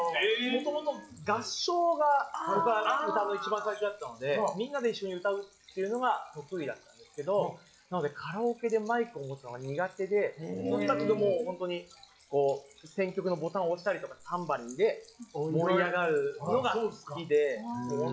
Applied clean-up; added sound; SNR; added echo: classical method log-MMSE.